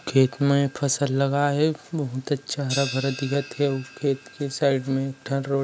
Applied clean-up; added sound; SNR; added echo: none; Crash cymbal; 17 dB; none.